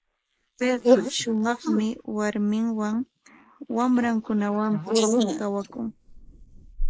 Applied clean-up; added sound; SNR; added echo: neural mask model Resemble Enhance denoiser.